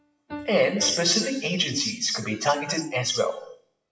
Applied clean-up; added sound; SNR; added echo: classical method WPE with log-MMSE.